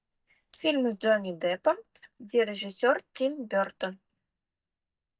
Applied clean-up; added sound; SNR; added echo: neural mask model DeepFilterNet 3.